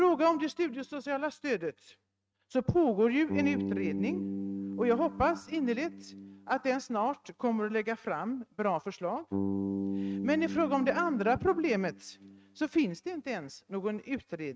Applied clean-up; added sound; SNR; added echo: neural mask model RNNoise.